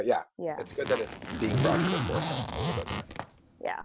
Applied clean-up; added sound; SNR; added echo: none; Zipper (clothing); -1 dB; none.